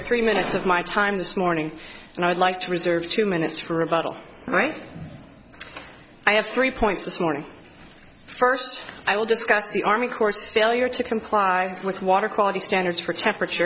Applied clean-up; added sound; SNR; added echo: none; none; none; none.